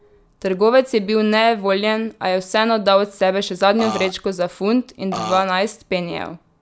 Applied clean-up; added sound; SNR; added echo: none; Burping, eructation; 7 dB; none.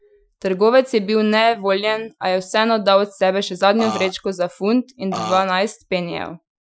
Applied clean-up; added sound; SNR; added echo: classical method Wiener filter.